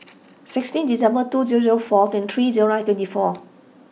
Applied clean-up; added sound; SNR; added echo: none; none; none; none.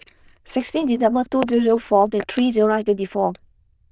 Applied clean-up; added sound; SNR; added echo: neural diffusion model UNIVERSE++.